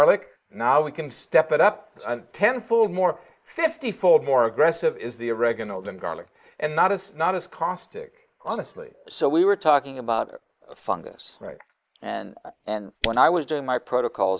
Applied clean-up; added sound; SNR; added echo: neural mask model Resemble Enhance denoiser.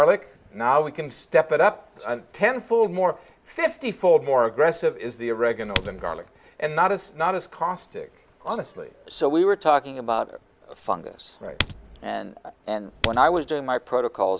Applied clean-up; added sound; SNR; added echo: none; Typing; 6 dB; none.